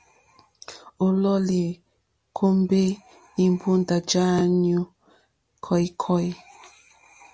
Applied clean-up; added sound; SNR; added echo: none; none; none; none.